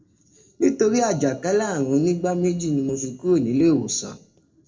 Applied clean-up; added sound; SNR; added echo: neural separator model SepFormer DNS4.